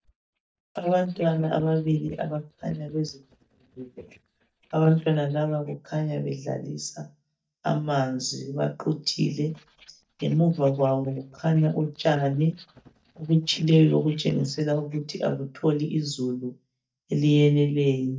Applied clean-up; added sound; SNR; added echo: neural mask model DeepFilterNet 3.